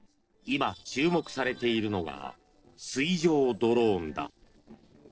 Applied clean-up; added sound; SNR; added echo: neural separator model SepFormer DNS4.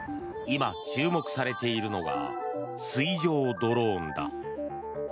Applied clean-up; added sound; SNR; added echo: none; none; none; none.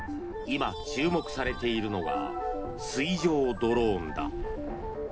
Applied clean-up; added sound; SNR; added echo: none; Keys jangling; 11 dB; reverberation time 0.3 s.